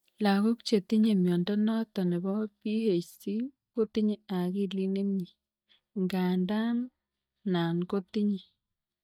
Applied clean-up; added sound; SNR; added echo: neural mask model DeepFilterNet 3.